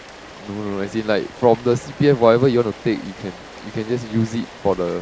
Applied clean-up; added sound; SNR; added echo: none; Rain; 18 dB; none.